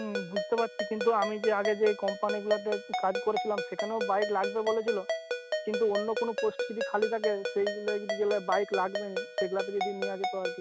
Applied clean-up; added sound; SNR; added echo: none; Ringtone; 4 dB; none.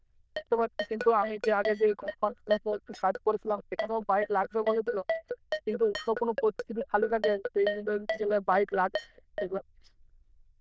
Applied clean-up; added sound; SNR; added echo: neural diffusion model UNIVERSE++.